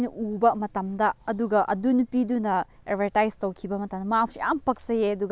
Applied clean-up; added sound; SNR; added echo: none; none; none; none.